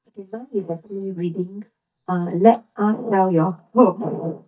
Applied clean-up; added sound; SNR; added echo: neural mask model DeepFilterNet 3.